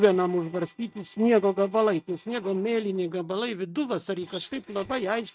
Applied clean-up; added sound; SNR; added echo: neural mask model RNNoise.